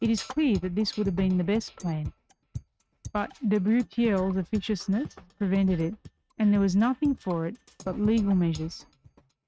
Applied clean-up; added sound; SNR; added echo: neural mask model RNNoise.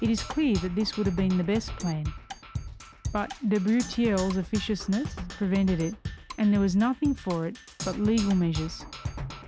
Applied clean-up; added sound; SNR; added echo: none; Percussion; 10 dB; none.